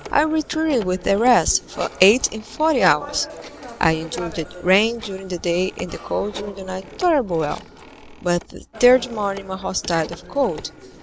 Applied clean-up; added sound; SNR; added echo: none; Telephone; 16 dB; none.